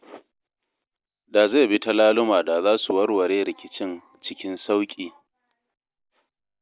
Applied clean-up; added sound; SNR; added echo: none; none; none; none.